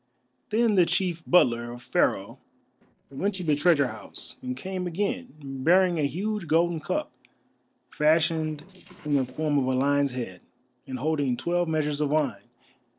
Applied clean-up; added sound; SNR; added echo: neural separator model SepFormer DNS4.